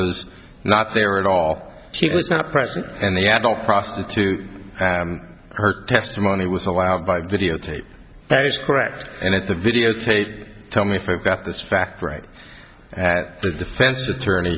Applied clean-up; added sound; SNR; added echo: none; none; none; none.